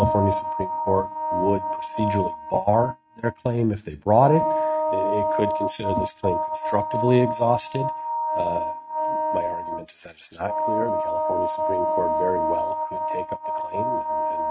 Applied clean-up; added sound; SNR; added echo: neural mask model RNNoise.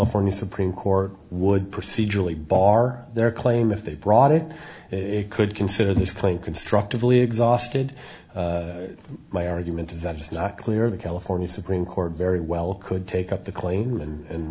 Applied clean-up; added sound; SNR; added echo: none; none; none; none.